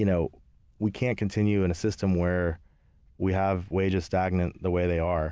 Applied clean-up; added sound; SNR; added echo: none; none; none; none.